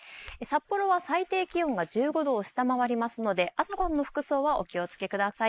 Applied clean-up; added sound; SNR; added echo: neural mask model Resemble Enhance denoiser.